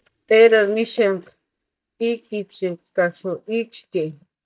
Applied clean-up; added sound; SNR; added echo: neural mask model DeepFilterNet 3.